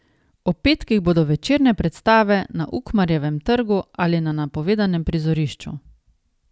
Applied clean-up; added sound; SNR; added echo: none; none; none; none.